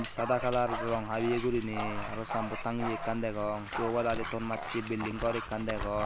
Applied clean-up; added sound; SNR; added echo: none; Dog + Bathtub (filling or washing); 5 dB; none.